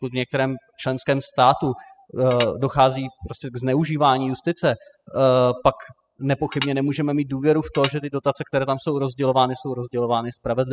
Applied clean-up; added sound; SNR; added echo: classical method spectral subtraction.